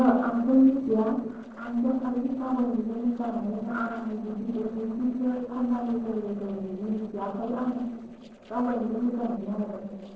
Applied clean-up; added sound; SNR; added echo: neural separator model SepFormer DNS4.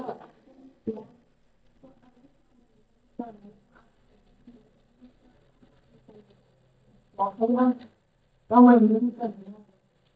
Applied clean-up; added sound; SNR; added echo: neural mask model DeepFilterNet 3.